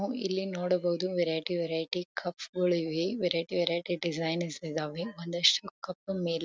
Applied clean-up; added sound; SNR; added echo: none; none; none; none.